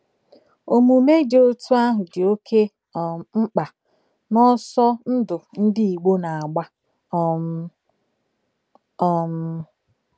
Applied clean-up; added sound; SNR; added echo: none; none; none; none.